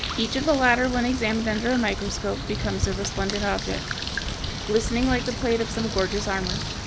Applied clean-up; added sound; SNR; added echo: none; Bird; 4 dB; none.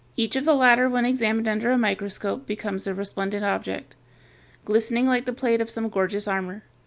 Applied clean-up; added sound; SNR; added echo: none; none; none; none.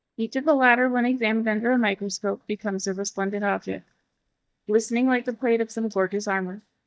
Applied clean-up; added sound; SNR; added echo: neural mask model DeepFilterNet 3.